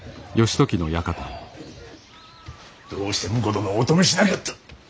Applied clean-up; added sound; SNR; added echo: none; none; none; none.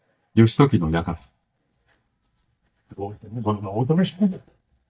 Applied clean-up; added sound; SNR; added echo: neural mask model DeepFilterNet 3.